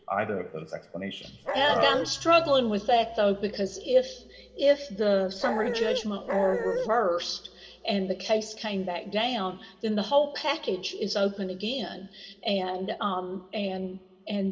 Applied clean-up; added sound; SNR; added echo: none; Dog; 3 dB; reverberation time 2.7 s.